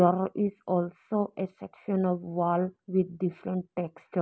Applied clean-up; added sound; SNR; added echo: none; none; none; none.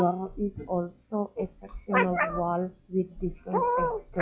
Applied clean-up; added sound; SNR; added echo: classical method log-MMSE.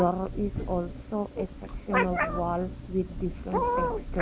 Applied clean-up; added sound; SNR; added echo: none; Meow; 1 dB; none.